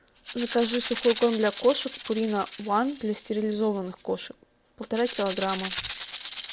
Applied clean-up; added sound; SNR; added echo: none; Rattle (instrument); 2 dB; none.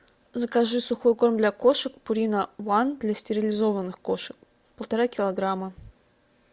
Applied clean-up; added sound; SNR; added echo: none; none; none; none.